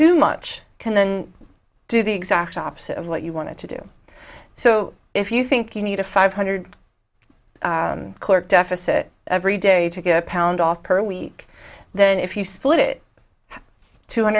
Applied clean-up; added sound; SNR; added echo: none; none; none; none.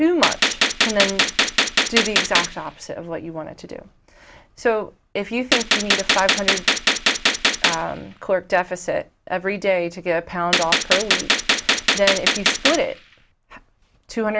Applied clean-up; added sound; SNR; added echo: none; Gunshot, gunfire; -4 dB; none.